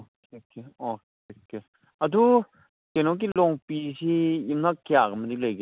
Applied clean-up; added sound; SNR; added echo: none; none; none; none.